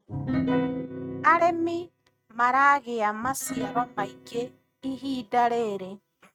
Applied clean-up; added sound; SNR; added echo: neural mask model RNNoise.